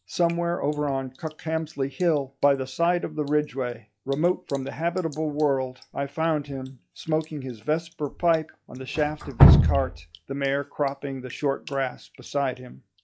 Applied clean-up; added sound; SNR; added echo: classical method log-MMSE.